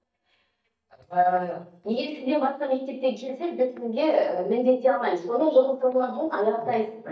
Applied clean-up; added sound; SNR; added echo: neural mask model DeepFilterNet 3.